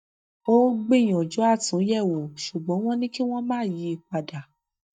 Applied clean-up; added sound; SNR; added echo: neural mask model DeepFilterNet 3.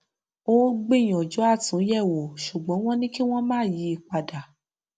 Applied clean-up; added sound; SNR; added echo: none; none; none; none.